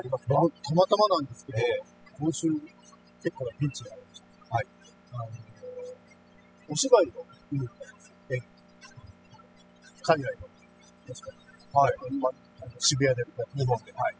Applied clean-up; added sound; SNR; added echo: classical method spectral subtraction.